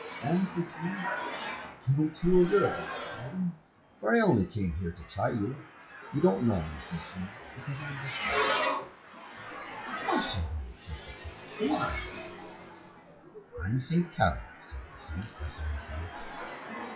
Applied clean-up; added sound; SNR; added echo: classical method WPE with log-MMSE.